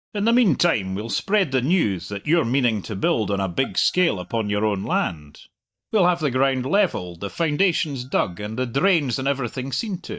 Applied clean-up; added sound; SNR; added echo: neural mask model DeepFilterNet 3.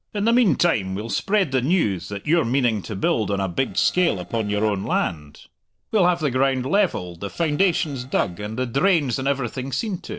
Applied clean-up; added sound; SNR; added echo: neural separator model SepFormer DNS4.